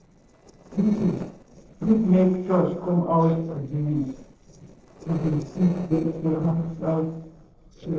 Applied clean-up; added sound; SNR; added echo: neural separator model SepFormer DNS4.